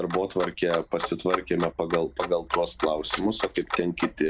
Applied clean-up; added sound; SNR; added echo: none; Clock; 7 dB; none.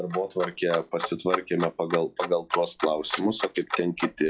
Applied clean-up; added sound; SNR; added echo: classical method log-MMSE.